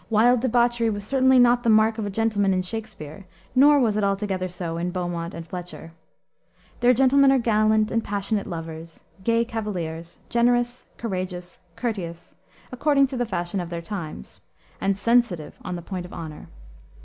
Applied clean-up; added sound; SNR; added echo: none; none; none; none.